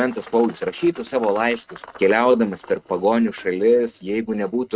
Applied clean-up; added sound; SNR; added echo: neural mask model RNNoise.